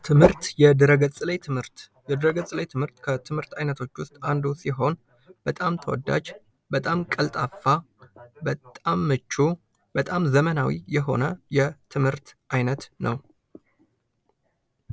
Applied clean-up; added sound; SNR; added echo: none; none; none; none.